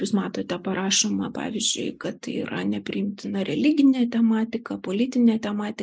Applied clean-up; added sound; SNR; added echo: neural mask model Resemble Enhance denoiser.